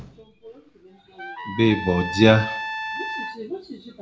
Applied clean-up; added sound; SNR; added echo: none; Trumpet; 9 dB; reverberation time 0.3 s.